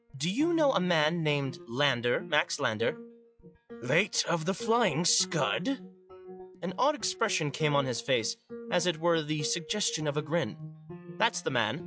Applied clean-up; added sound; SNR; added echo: classical method log-MMSE.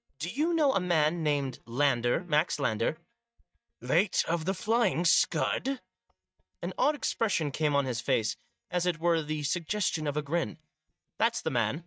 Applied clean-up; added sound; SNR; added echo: neural mask model DeepFilterNet 3.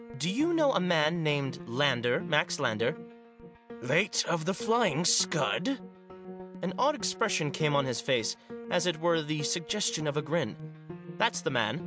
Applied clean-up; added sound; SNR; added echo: none; Piano; 13 dB; none.